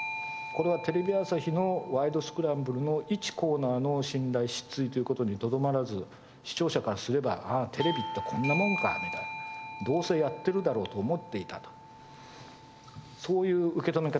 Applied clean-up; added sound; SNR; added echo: none; Bell / Doorbell; 11 dB; none.